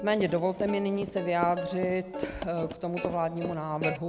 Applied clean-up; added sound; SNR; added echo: none; Plucked string instrument + Run; 8 dB; none.